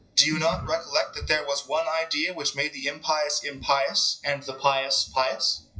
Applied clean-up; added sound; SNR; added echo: classical method WPE with log-MMSE.